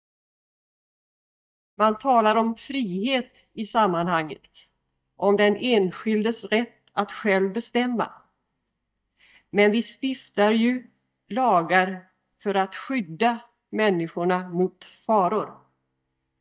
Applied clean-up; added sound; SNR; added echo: neural mask model DeepFilterNet 3.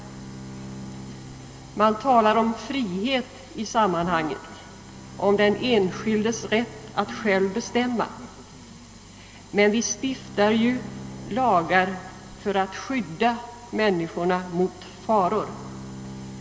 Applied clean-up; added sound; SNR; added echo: none; Bowed string instrument; 17 dB; reverberation time 0.3 s.